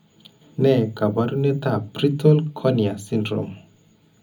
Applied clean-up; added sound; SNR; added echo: none; none; none; reverberation time 0.4 s.